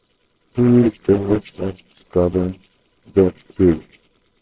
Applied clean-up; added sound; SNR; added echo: neural separator model SepFormer WHAMR!.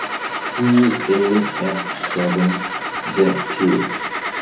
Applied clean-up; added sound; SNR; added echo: none; Engine starting / Car; 5 dB; reverberation time 0.7 s.